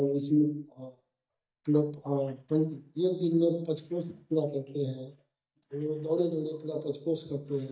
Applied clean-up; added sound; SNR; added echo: neural mask model DeepFilterNet 3.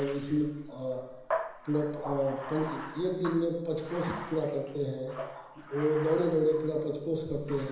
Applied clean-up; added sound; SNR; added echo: none; Bathtub (filling or washing); 10 dB; reverberation time 1.0 s.